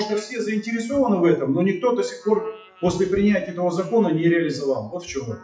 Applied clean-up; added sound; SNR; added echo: classical method WPE with log-MMSE.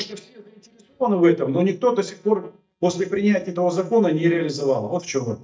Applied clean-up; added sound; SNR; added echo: neural mask model DeepFilterNet 3.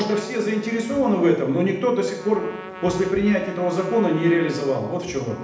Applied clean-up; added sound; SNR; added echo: none; Trumpet; 17 dB; reverberation time 0.8 s.